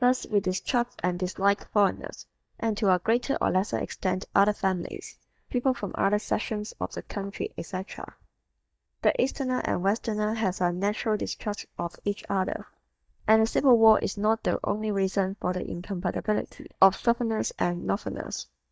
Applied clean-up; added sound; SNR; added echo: neural mask model DeepFilterNet 3.